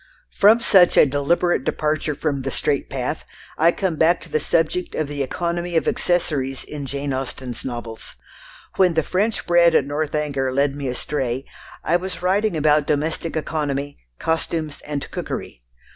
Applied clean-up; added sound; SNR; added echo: none; none; none; none.